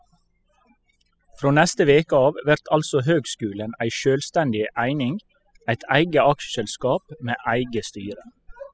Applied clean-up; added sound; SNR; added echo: classical method spectral subtraction.